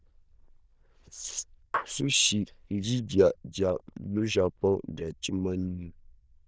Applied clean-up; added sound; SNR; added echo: neural diffusion model UNIVERSE++.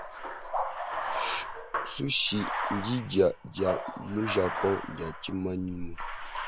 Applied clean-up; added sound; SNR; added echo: none; Bathtub (filling or washing); 4 dB; none.